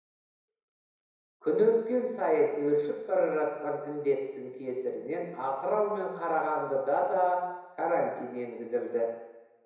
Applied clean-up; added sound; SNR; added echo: none; none; none; reverberation time 1.0 s.